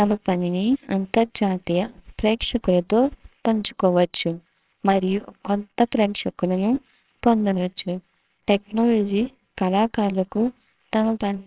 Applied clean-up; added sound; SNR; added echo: neural separator model SepFormer WHAMR!.